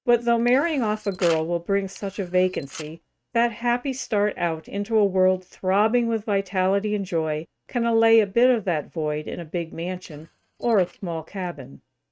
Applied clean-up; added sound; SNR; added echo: neural mask model RNNoise.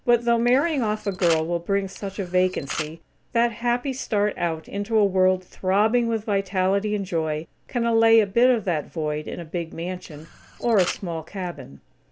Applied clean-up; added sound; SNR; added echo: none; Camera; 13 dB; none.